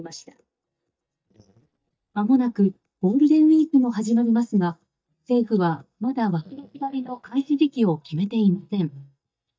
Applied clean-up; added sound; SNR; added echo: neural mask model DeepFilterNet 3.